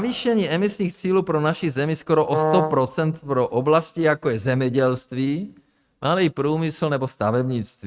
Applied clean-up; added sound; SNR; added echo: neural mask model RNNoise.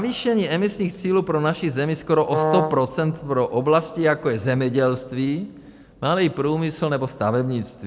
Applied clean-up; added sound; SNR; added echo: none; Brass instrument; 1 dB; none.